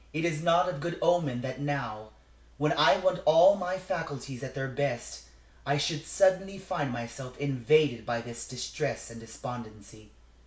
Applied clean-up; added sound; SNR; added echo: none; none; none; none.